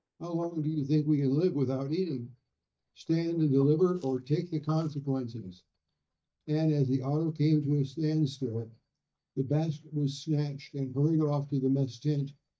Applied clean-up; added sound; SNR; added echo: neural mask model DeepFilterNet 3.